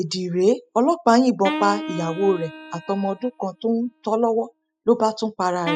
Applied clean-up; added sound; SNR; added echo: classical method spectral subtraction.